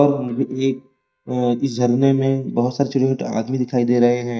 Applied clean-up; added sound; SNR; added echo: neural mask model DeepFilterNet 3.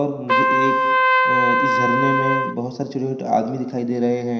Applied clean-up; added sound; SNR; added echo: none; Trumpet; -3 dB; reverberation time 0.9 s.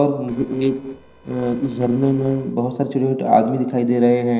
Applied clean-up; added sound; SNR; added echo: neural separator model SepFormer DNS4.